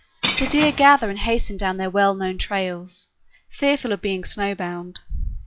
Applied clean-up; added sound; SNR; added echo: classical method log-MMSE.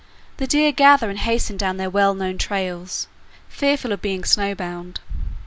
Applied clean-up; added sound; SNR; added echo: none; none; none; none.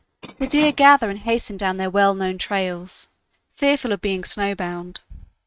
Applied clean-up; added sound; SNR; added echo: neural mask model RNNoise.